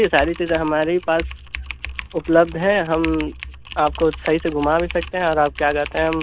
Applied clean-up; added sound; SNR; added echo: none; Typing; 12 dB; none.